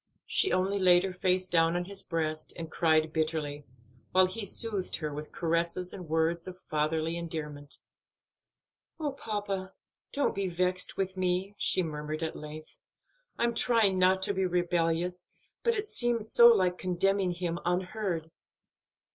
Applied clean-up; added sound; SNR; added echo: none; none; none; none.